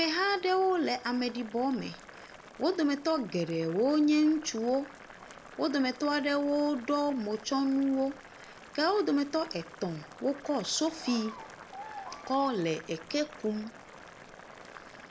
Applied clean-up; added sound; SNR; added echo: none; Boiling + Bird vocalization, bird call, bird song; 18 dB; none.